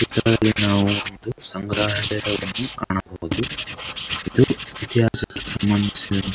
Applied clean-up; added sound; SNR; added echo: none; Writing; 7 dB; none.